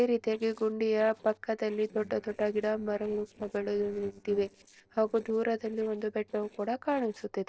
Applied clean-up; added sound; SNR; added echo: neural separator model SepFormer DNS4.